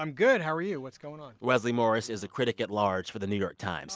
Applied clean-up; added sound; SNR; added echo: none; none; none; none.